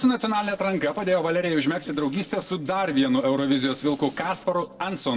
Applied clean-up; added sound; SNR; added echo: neural separator model SepFormer DNS4.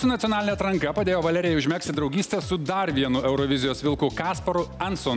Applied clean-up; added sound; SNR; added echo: none; none; none; none.